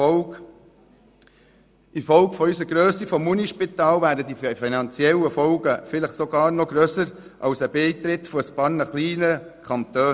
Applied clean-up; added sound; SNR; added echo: none; none; none; none.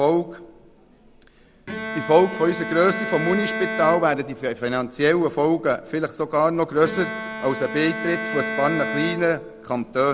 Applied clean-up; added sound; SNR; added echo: none; Bowed string instrument; 9 dB; none.